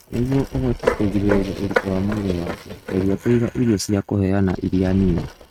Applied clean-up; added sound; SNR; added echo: neural mask model RNNoise.